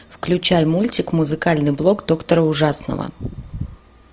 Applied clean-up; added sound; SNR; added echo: none; none; none; none.